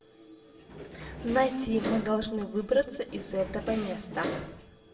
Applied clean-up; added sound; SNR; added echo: none; Door; 8 dB; reverberation time 0.8 s.